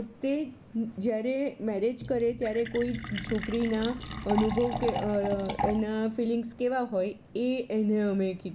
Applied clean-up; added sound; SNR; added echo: none; Fill (with liquid); 10 dB; none.